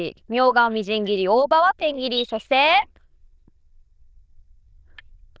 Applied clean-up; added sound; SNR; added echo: neural diffusion model UNIVERSE++.